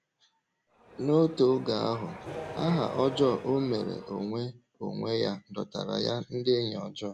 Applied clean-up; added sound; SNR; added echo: none; Accelerating, revving, vroom; 12 dB; none.